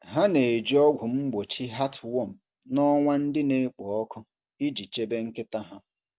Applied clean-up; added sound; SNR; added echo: none; none; none; none.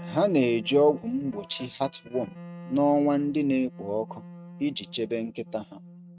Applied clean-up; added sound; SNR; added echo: neural mask model RNNoise.